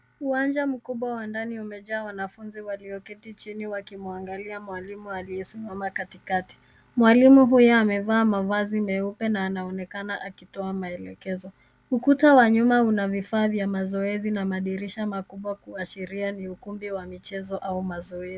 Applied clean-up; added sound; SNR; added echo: none; none; none; none.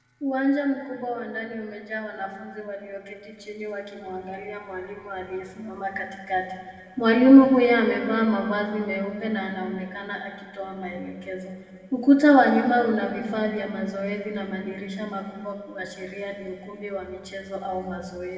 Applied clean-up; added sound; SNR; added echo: none; none; none; reverberation time 2.1 s.